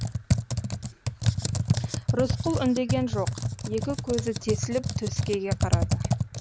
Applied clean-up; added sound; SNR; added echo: none; Computer keyboard; -3 dB; none.